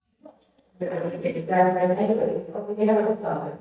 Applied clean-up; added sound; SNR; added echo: neural mask model DeepFilterNet 3.